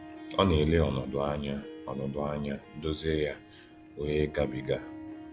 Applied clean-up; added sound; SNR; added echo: none; Harp; 14 dB; none.